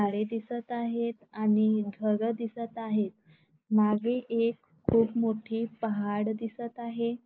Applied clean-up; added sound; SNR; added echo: neural mask model Resemble Enhance denoiser.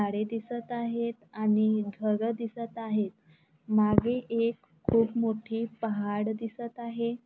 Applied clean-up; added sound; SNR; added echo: none; none; none; none.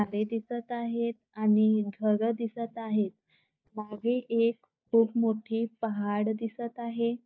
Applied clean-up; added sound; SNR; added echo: neural mask model DeepFilterNet 3.